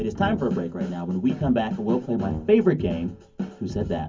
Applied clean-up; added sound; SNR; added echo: none; Brass instrument; 13 dB; reverberation time 0.3 s.